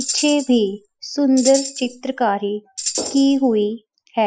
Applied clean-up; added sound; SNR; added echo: classical method Wiener filter.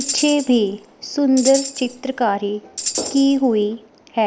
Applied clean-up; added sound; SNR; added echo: none; Tambourine; 10 dB; none.